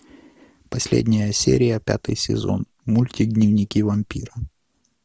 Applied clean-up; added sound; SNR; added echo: none; none; none; none.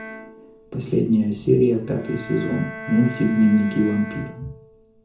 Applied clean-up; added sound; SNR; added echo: none; Bowed string instrument; 16 dB; reverberation time 0.6 s.